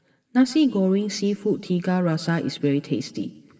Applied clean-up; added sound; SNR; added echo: none; none; none; reverberation time 2.8 s.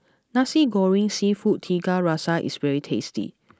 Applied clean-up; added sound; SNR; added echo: none; none; none; none.